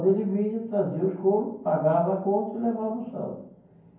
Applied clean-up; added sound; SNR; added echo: none; none; none; reverberation time 0.9 s.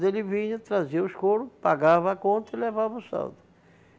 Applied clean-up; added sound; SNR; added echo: none; none; none; none.